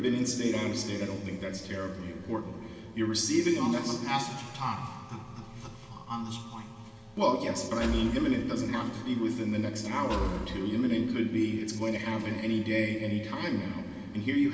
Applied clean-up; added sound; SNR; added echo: none; Engine / Car; 6 dB; reverberation time 2.5 s.